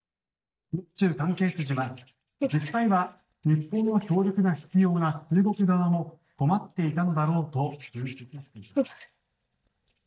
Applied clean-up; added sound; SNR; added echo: neural mask model DeepFilterNet 3.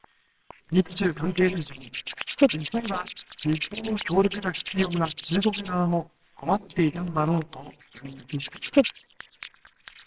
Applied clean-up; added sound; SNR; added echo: neural separator model SepFormer WHAMR!.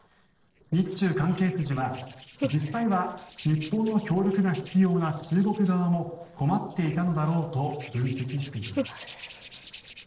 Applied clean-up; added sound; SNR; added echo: neural separator model SepFormer DNS4.